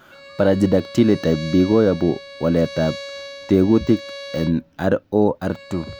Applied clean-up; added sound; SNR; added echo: none; Bowed string instrument; 17 dB; none.